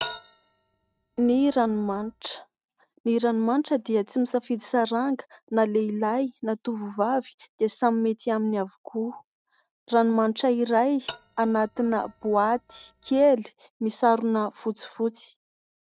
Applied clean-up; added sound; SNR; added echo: neural mask model RNNoise.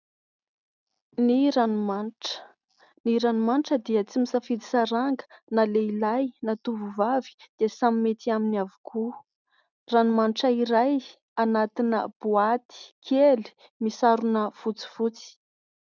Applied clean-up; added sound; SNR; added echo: none; none; none; none.